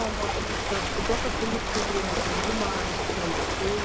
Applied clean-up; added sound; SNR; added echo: none; Ocean; -5 dB; none.